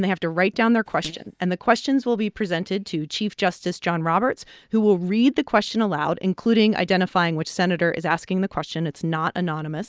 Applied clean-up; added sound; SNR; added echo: neural mask model DeepFilterNet 3.